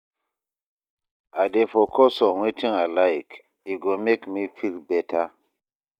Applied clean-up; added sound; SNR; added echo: neural mask model DeepFilterNet 3.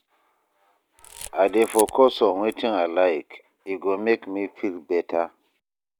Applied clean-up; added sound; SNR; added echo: none; Camera; 14 dB; none.